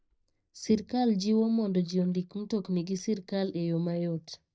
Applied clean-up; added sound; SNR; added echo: neural mask model DeepFilterNet 3.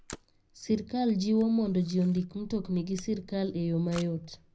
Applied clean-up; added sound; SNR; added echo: none; Camera; 20 dB; reverberation time 0.4 s.